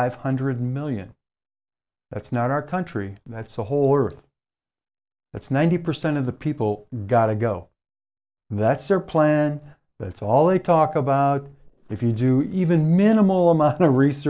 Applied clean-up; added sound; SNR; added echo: neural mask model Resemble Enhance denoiser.